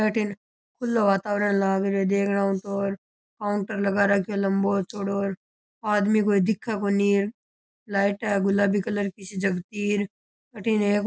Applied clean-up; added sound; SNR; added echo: none; none; none; none.